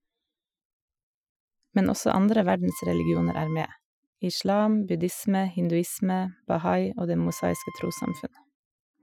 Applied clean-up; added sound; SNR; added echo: classical method Wiener filter.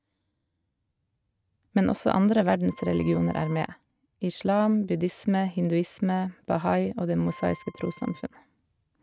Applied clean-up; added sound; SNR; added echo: neural mask model RNNoise.